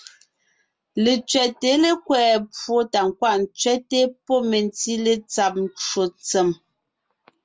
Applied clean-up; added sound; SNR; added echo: none; none; none; none.